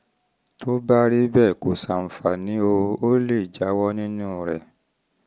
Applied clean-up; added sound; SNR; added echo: none; none; none; none.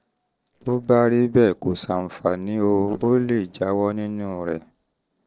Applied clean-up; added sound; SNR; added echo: neural separator model SepFormer DNS4.